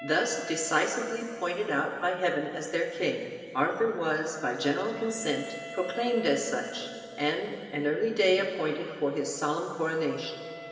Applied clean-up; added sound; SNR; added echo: none; Wind instrument, woodwind instrument; 17 dB; reverberation time 2.6 s.